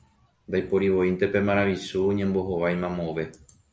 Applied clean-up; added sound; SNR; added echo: none; none; none; none.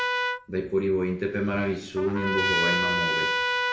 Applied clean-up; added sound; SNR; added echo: none; Trumpet; -1 dB; reverberation time 0.9 s.